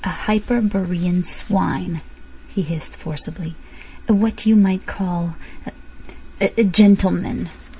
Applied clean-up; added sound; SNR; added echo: none; none; none; none.